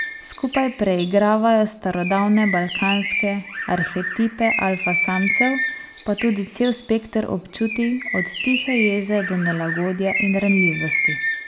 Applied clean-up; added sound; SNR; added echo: none; Bird; 5 dB; none.